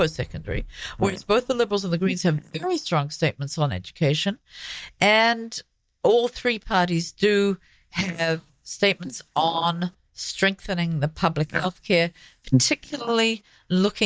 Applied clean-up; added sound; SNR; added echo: neural mask model DeepFilterNet 3.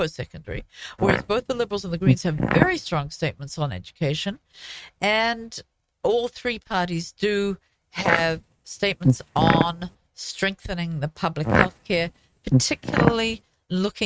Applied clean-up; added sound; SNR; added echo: neural mask model RNNoise.